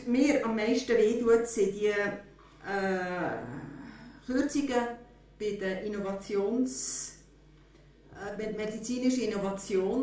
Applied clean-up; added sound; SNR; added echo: none; none; none; reverberation time 0.4 s.